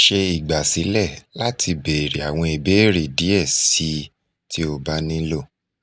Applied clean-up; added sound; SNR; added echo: none; none; none; none.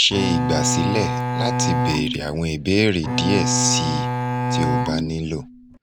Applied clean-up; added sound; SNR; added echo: none; Bowed string instrument; 0 dB; none.